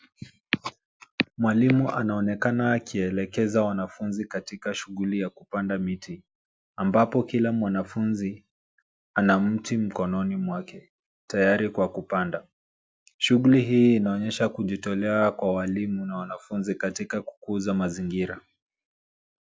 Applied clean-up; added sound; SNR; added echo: none; none; none; none.